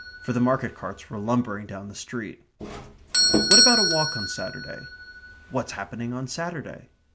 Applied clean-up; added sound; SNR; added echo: none; Doorbell; -2 dB; none.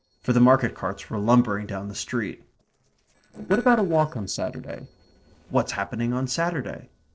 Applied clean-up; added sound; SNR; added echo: neural separator model SepFormer DNS4.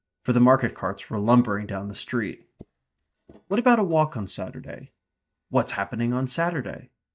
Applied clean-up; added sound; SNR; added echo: neural mask model DeepFilterNet 3.